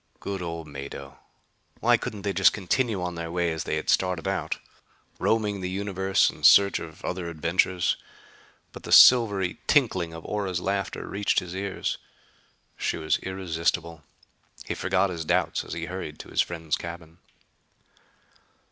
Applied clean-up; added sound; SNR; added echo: none; none; none; none.